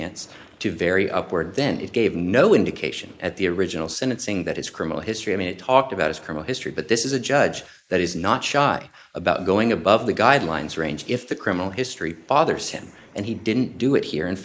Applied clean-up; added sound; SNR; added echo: neural mask model Resemble Enhance denoiser.